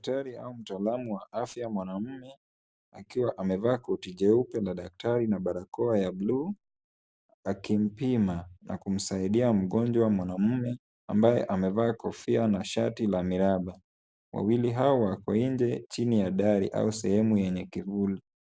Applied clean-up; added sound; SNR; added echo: none; none; none; none.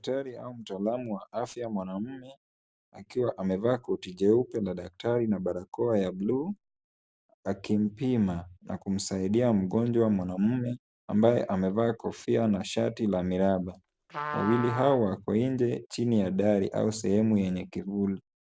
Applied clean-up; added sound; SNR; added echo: none; Trumpet; 11 dB; none.